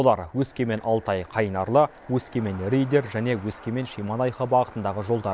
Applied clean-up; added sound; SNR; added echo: none; none; none; none.